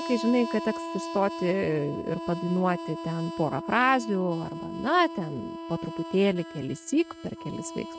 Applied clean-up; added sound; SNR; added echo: neural mask model RNNoise.